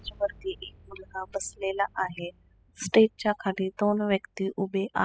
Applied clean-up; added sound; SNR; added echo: classical method spectral subtraction.